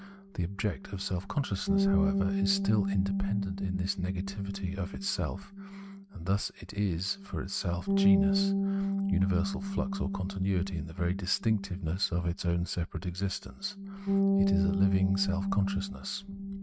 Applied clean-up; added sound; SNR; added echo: neural mask model RNNoise.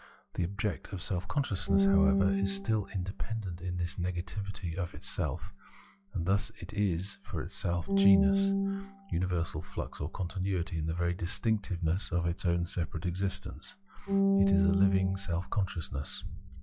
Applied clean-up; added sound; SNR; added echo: classical method log-MMSE.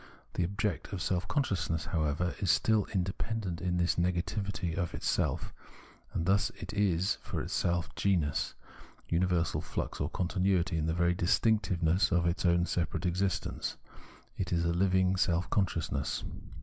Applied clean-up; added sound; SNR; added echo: none; none; none; none.